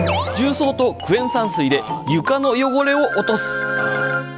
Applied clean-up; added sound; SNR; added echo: none; Burping, eructation; 13 dB; none.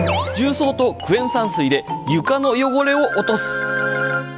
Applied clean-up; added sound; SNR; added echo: none; none; none; none.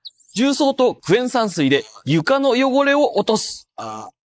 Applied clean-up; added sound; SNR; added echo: neural mask model Resemble Enhance denoiser.